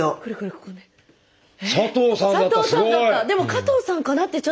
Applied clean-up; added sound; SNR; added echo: none; none; none; none.